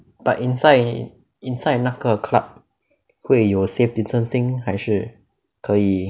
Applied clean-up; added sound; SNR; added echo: none; none; none; none.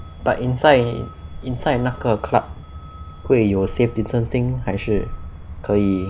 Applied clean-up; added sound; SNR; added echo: none; Truck; 12 dB; none.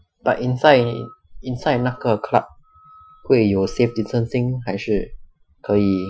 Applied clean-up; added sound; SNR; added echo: classical method Wiener filter.